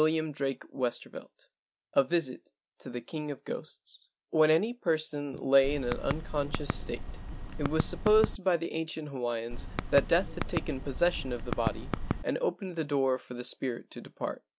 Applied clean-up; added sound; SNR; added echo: none; Typing; 3 dB; none.